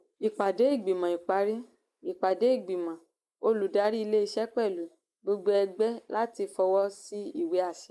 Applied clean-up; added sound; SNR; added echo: neural mask model Resemble Enhance denoiser.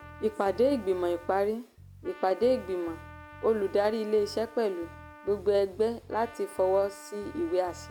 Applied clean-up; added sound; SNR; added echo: none; Trumpet + Bass guitar; 18 dB; none.